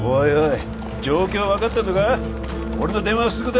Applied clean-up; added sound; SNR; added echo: none; none; none; none.